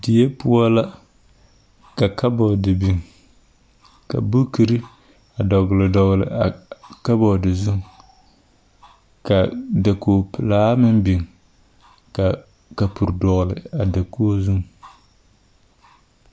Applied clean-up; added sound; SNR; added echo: none; none; none; none.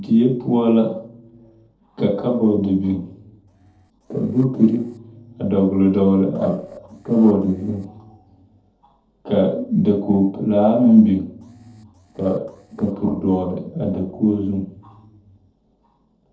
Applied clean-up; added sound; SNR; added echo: neural separator model SepFormer DNS4.